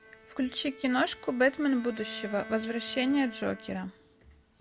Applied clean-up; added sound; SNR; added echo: none; Bowed string instrument; 17 dB; none.